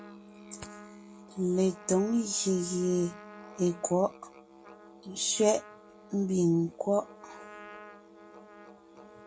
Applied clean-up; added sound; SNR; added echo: none; Musical instrument + Trumpet; 18 dB; none.